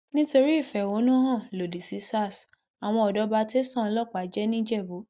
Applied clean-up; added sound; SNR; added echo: none; none; none; none.